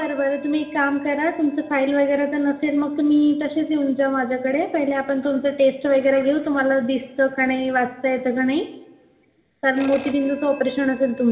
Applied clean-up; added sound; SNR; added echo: none; Telephone; 19 dB; reverberation time 0.9 s.